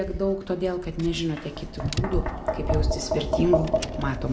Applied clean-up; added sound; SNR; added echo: none; Tap; 1 dB; reverberation time 0.9 s.